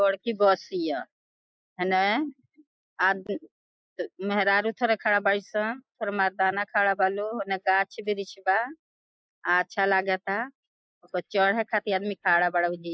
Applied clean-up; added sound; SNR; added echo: neural mask model Resemble Enhance denoiser.